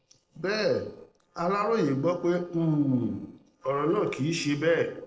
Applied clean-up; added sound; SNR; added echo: neural separator model SepFormer DNS4.